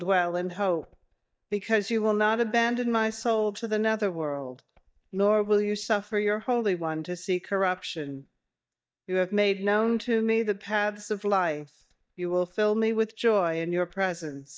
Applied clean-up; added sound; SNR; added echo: neural mask model DeepFilterNet 3.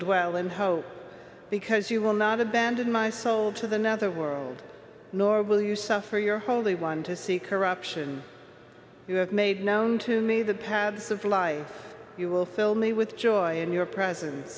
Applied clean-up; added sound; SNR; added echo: none; none; none; none.